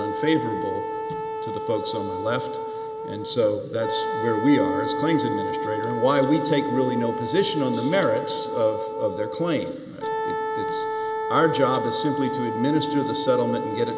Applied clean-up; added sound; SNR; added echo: none; Wind instrument, woodwind instrument; 4 dB; none.